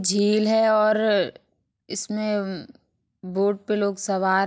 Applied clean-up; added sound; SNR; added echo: none; none; none; none.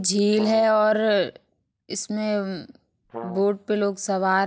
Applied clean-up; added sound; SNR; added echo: none; Brass instrument; 14 dB; none.